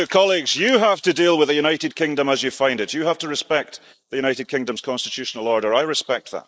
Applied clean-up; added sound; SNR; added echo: neural mask model Resemble Enhance denoiser.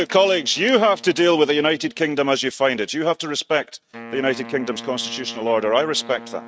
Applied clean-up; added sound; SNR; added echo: neural mask model RNNoise.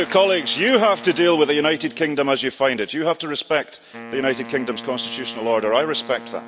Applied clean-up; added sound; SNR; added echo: none; Wind instrument, woodwind instrument; 17 dB; none.